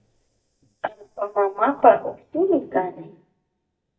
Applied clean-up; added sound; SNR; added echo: neural mask model DeepFilterNet 3.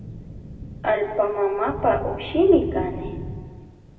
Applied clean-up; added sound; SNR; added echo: none; Thunder / Rain; 12 dB; reverberation time 1.6 s.